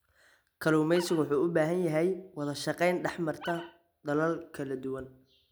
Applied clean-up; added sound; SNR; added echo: none; Animal; 16 dB; none.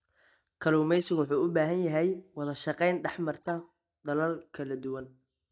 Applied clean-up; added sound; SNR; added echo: neural mask model DeepFilterNet 3.